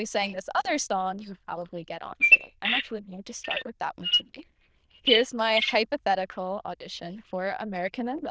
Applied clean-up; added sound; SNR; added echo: neural diffusion model UNIVERSE++.